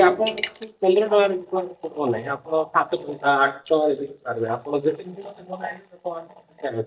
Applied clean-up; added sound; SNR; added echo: neural mask model DeepFilterNet 3.